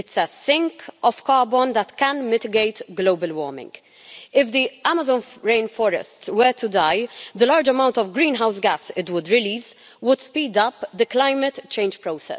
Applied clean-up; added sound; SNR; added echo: none; none; none; none.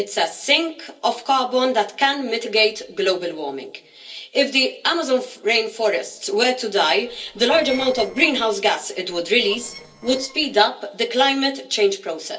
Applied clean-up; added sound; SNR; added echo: neural separator model SepFormer DNS4.